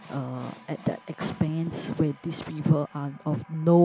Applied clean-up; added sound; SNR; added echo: none; Water tap, faucet; 19 dB; none.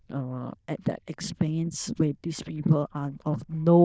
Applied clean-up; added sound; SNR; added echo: neural diffusion model UNIVERSE++.